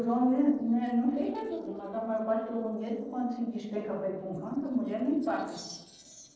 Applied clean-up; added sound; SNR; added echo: neural separator model SepFormer DNS4.